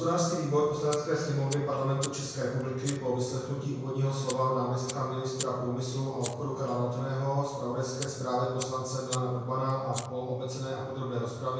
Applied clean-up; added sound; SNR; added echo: none; Fire; 15 dB; reverberation time 1.0 s.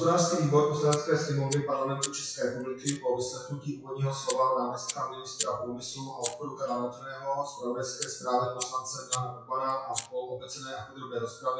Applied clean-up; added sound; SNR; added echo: classical method WPE with log-MMSE.